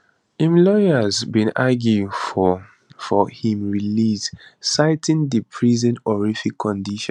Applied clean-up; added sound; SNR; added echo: none; none; none; none.